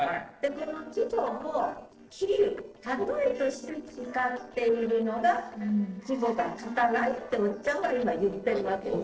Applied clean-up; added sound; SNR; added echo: neural separator model SepFormer DNS4.